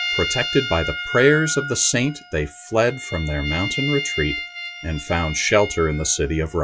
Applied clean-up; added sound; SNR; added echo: classical method log-MMSE.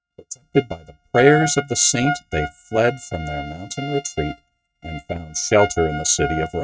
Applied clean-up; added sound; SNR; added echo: neural mask model RNNoise.